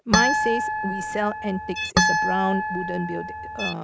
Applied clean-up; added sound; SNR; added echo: none; Harp; -3 dB; none.